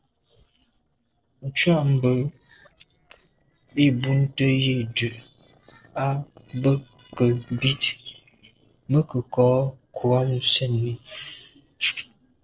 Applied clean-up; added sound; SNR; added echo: neural separator model SepFormer DNS4.